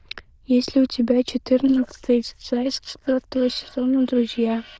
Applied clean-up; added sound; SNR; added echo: neural diffusion model UNIVERSE++.